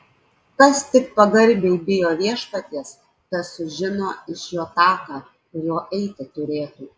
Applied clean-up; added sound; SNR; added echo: none; none; none; none.